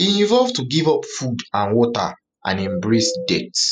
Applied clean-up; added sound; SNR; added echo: classical method spectral subtraction.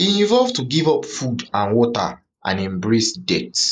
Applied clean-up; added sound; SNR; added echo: neural mask model Resemble Enhance denoiser.